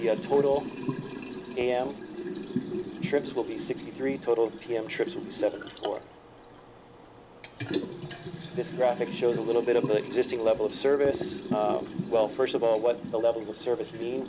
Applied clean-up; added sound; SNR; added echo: none; Liquid; 8 dB; none.